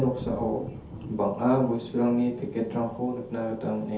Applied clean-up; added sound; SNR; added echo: none; Thunder; 15 dB; reverberation time 0.5 s.